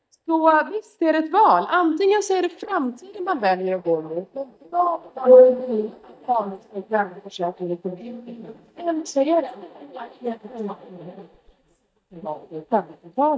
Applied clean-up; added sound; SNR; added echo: neural mask model DeepFilterNet 3.